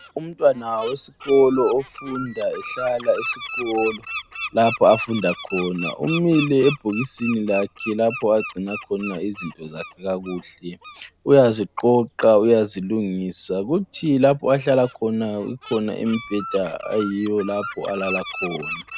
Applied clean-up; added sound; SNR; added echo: none; Bird; 13 dB; none.